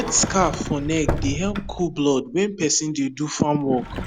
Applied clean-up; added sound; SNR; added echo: none; Sliding door; 9 dB; none.